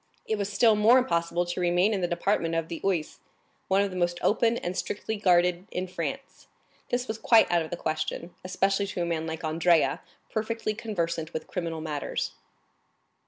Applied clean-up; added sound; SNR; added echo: none; none; none; none.